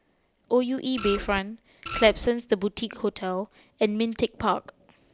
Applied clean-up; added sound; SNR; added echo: none; Printer; 7 dB; none.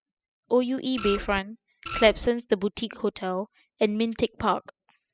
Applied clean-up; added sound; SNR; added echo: classical method spectral subtraction.